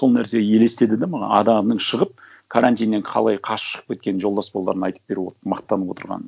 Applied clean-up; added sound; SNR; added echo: none; none; none; none.